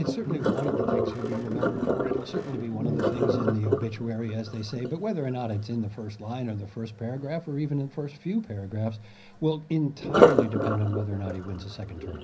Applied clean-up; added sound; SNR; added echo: none; Sink (filling or washing); -1 dB; reverberation time 0.5 s.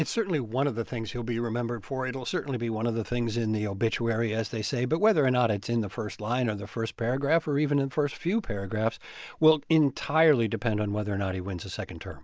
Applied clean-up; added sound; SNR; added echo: none; none; none; none.